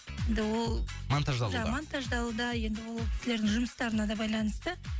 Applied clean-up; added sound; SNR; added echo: none; none; none; none.